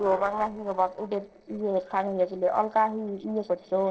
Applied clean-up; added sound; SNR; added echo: neural separator model SepFormer DNS4.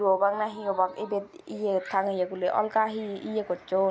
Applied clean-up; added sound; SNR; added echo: none; none; none; none.